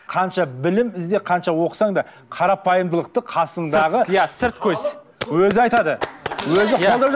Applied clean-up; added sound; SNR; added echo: none; none; none; none.